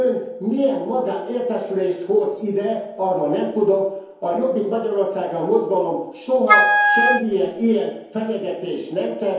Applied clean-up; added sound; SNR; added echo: none; Wind instrument, woodwind instrument; -4 dB; reverberation time 0.9 s.